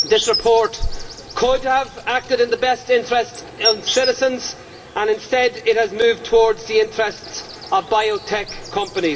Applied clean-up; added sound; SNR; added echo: none; Insect; 12 dB; reverberation time 2.2 s.